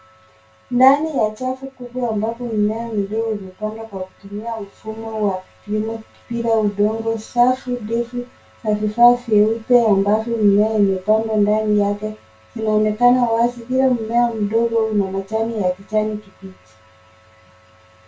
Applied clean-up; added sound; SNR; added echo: none; none; none; reverberation time 0.2 s.